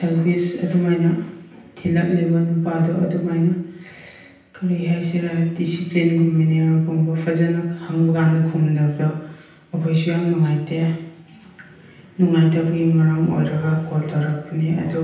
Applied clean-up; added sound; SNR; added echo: none; none; none; reverberation time 0.9 s.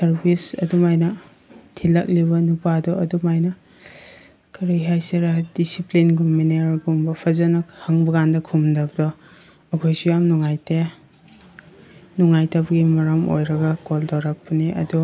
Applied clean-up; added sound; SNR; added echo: none; none; none; none.